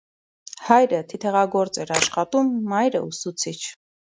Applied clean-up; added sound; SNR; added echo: none; Camera; 9 dB; none.